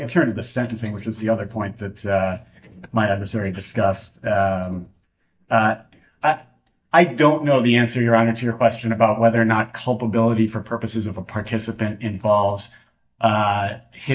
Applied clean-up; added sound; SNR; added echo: neural mask model DeepFilterNet 3.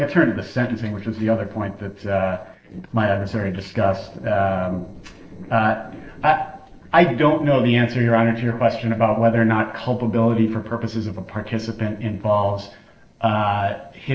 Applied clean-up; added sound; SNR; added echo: neural separator model SepFormer DNS4.